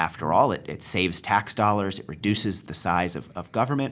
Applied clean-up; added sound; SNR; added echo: none; Brass instrument; 17 dB; none.